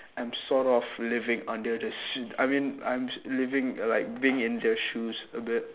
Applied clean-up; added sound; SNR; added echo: none; none; none; none.